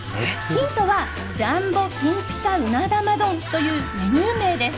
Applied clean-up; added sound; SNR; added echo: none; Wind instrument, woodwind instrument + Crow; 13 dB; none.